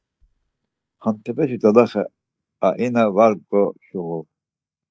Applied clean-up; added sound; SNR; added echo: neural mask model DeepFilterNet 3.